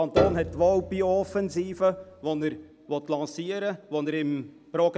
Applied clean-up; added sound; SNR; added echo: none; Piano; 6 dB; none.